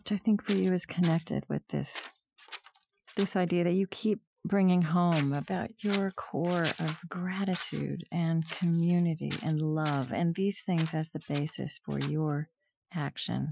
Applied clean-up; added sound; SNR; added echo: classical method Wiener filter.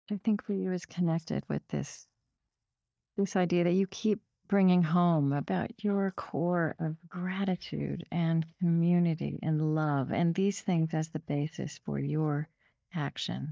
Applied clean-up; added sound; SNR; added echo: neural mask model DeepFilterNet 3.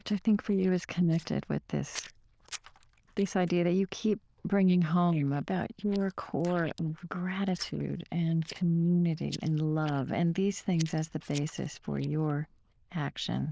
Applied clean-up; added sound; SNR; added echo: neural diffusion model UNIVERSE++.